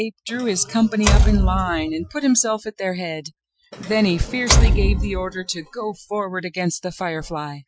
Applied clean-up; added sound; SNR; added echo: classical method Wiener filter.